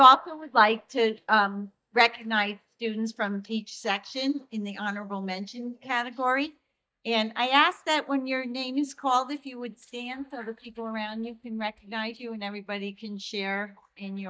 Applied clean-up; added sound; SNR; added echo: neural mask model DeepFilterNet 3.